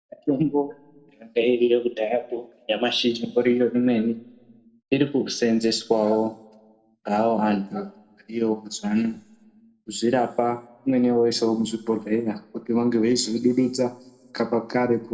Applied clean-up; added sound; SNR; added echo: none; none; none; reverberation time 1.2 s.